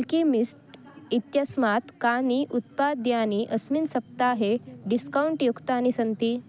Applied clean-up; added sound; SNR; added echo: none; none; none; none.